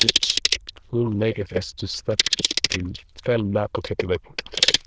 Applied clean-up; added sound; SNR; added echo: neural diffusion model UNIVERSE++.